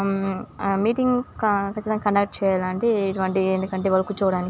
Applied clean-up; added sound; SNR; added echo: none; none; none; none.